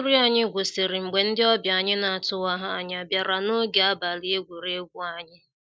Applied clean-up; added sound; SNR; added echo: none; none; none; none.